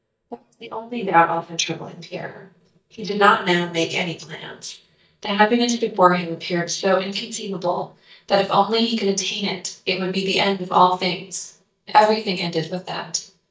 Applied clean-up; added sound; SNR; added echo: neural mask model DeepFilterNet 3.